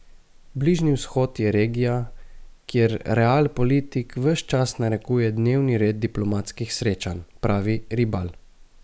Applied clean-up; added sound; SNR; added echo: none; none; none; none.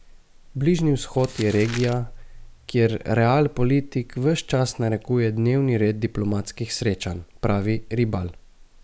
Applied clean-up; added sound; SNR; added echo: none; Crumpling, crinkling; 18 dB; none.